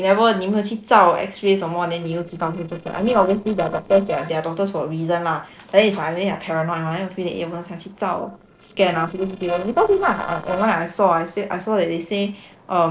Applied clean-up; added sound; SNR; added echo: neural separator model SepFormer DNS4.